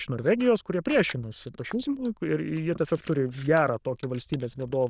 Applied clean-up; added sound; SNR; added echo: neural diffusion model UNIVERSE++.